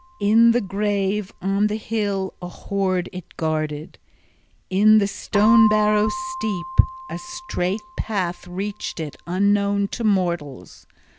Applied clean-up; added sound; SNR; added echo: none; Keyboard (musical); 13 dB; none.